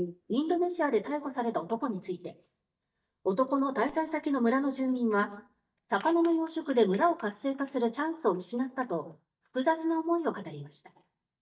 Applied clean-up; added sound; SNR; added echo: neural mask model DeepFilterNet 3.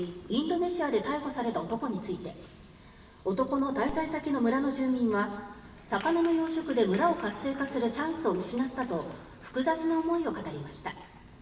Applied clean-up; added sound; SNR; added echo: none; Applause; 19 dB; reverberation time 1.2 s.